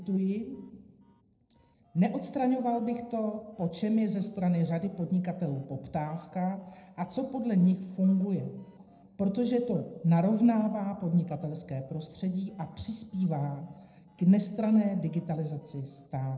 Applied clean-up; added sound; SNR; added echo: neural separator model SepFormer DNS4.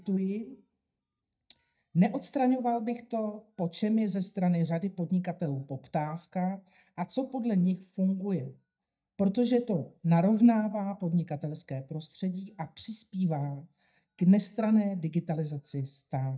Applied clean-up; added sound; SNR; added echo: neural mask model DeepFilterNet 3.